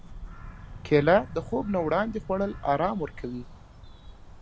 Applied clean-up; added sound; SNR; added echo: none; Bird vocalization, bird call, bird song; 14 dB; none.